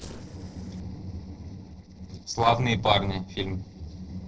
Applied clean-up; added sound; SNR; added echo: neural separator model SepFormer DNS4.